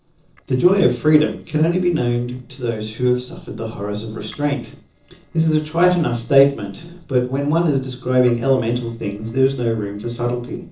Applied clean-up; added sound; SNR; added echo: neural separator model SepFormer DNS4.